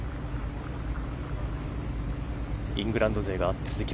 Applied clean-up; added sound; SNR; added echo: none; none; none; none.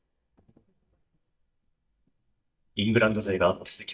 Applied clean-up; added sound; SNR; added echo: neural mask model DeepFilterNet 3.